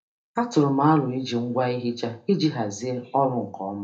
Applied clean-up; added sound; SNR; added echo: none; none; none; reverberation time 0.3 s.